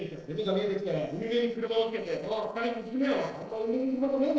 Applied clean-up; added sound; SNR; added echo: neural separator model SepFormer DNS4.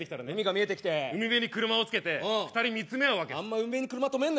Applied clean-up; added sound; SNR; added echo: none; none; none; none.